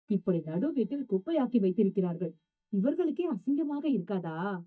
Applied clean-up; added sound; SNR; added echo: neural mask model DeepFilterNet 3.